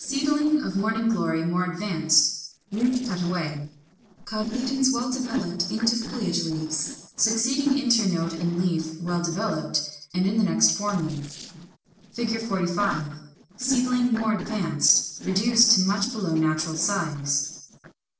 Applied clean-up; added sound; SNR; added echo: neural separator model SepFormer DNS4.